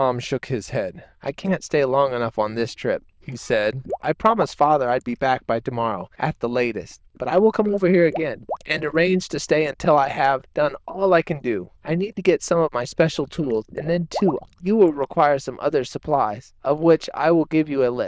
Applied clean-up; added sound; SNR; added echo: neural diffusion model UNIVERSE++.